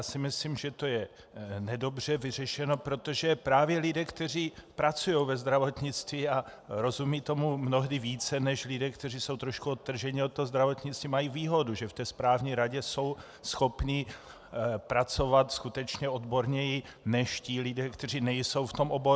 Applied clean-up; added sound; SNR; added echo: none; none; none; none.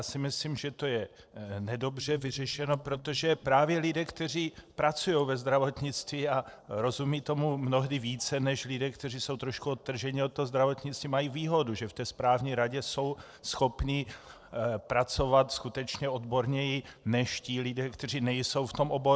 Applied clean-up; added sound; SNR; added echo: neural separator model SepFormer DNS4.